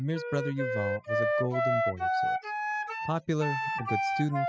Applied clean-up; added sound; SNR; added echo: classical method spectral subtraction.